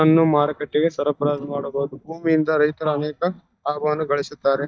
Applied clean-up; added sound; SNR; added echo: neural mask model DeepFilterNet 3.